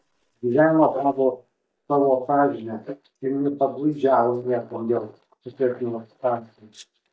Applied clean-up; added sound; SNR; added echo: neural mask model DeepFilterNet 3.